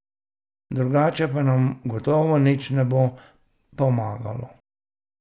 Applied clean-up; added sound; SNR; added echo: none; none; none; none.